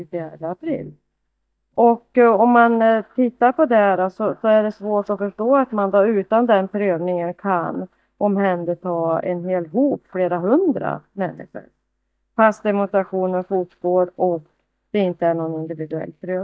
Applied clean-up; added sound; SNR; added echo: neural mask model DeepFilterNet 3.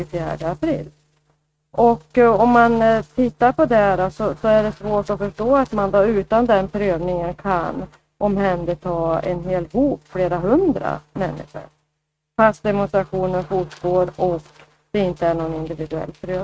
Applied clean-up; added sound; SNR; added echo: neural mask model RNNoise.